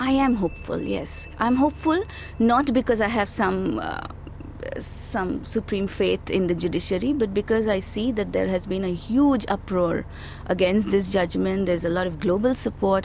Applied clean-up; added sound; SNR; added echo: none; Bus; 15 dB; none.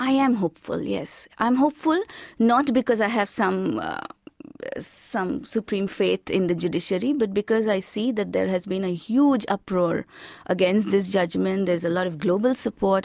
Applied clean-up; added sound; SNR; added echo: none; none; none; none.